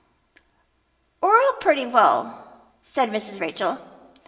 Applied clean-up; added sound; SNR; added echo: none; none; none; reverberation time 0.9 s.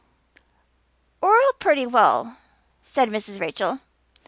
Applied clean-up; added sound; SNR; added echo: none; none; none; none.